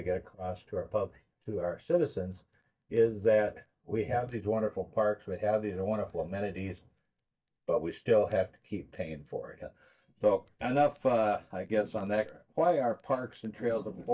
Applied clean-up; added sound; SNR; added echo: neural mask model DeepFilterNet 3.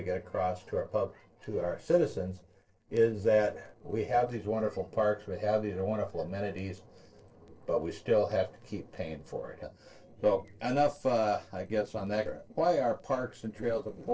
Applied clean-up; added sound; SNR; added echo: neural separator model SepFormer DNS4.